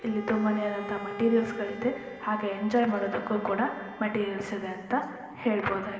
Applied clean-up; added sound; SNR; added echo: none; Bowed string instrument; 15 dB; reverberation time 2.1 s.